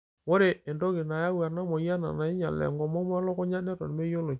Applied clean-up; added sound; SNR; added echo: none; none; none; none.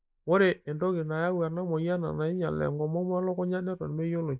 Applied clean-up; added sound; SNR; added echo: neural mask model Resemble Enhance denoiser.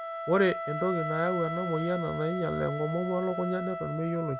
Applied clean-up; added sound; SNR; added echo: none; Wind instrument, woodwind instrument; 6 dB; none.